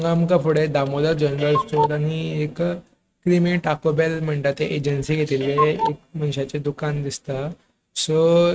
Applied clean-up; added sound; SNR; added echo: neural mask model RNNoise.